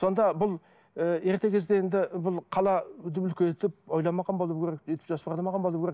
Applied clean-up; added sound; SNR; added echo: none; none; none; none.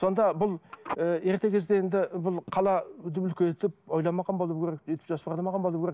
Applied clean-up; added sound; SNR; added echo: none; Telephone; 16 dB; none.